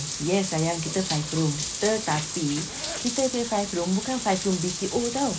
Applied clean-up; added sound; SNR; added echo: none; Bathtub (filling or washing); 6 dB; none.